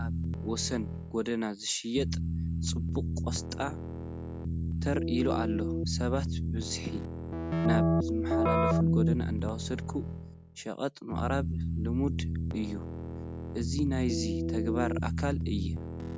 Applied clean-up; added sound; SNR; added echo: none; Keyboard (musical); -4 dB; none.